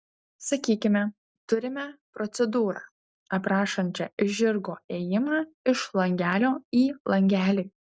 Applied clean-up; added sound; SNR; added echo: none; none; none; none.